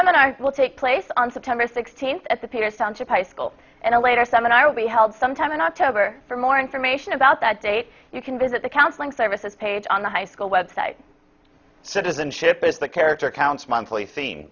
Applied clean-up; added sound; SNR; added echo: none; none; none; none.